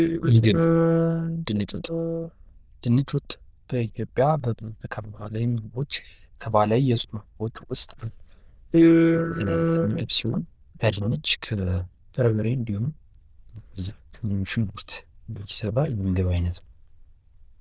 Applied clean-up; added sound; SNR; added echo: neural diffusion model UNIVERSE++.